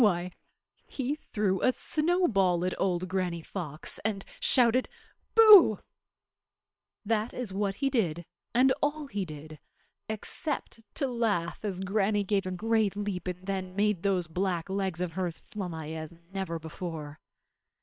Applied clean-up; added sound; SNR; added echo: neural separator model SepFormer WHAM!.